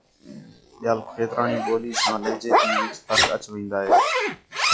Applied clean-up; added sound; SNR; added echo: classical method log-MMSE.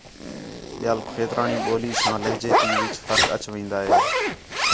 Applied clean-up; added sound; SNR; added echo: none; Zipper (clothing); -4 dB; none.